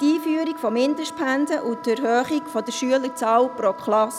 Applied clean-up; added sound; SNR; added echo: none; Wind instrument, woodwind instrument; 15 dB; none.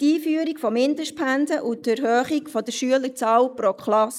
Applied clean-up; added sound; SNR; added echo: neural mask model Resemble Enhance denoiser.